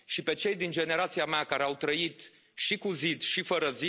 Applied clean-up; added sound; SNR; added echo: none; none; none; none.